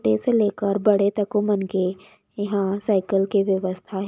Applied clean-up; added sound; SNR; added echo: none; none; none; none.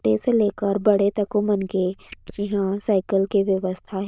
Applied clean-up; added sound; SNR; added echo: neural diffusion model UNIVERSE++.